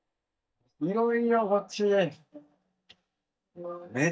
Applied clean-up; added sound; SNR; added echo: neural mask model DeepFilterNet 3.